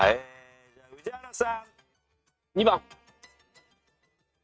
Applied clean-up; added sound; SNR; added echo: neural mask model RNNoise.